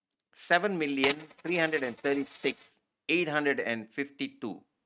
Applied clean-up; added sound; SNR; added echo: neural mask model RNNoise.